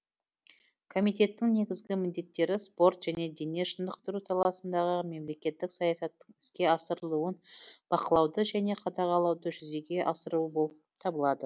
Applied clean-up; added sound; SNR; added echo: none; none; none; none.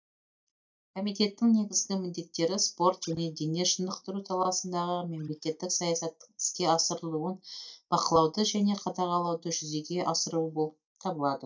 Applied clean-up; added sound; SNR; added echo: neural mask model DeepFilterNet 3.